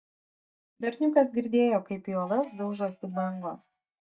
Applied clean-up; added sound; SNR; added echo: neural mask model DeepFilterNet 3.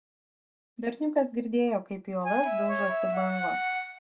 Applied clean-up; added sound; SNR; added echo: none; Wind instrument, woodwind instrument; -1 dB; reverberation time 0.2 s.